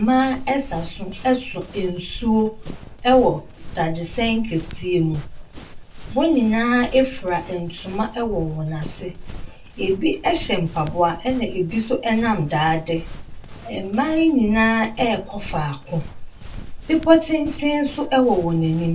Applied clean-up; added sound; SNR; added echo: none; Run; 12 dB; reverberation time 0.2 s.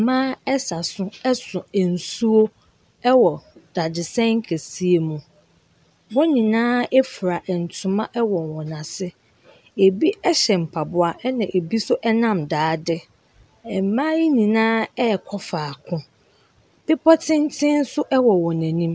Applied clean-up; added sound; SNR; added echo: none; none; none; none.